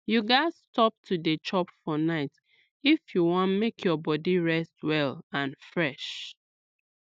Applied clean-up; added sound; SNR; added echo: none; none; none; none.